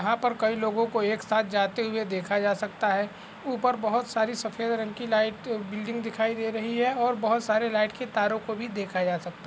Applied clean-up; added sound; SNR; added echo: none; none; none; none.